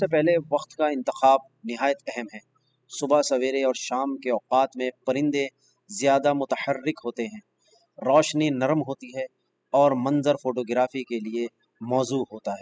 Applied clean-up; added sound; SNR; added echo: classical method spectral subtraction.